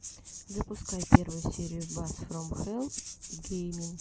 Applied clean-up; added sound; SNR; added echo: neural mask model Resemble Enhance denoiser.